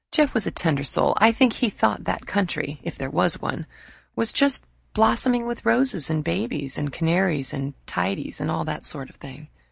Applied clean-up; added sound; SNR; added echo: none; none; none; none.